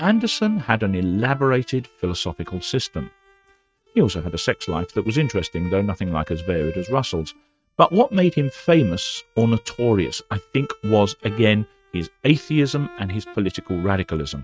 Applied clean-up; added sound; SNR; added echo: neural mask model RNNoise.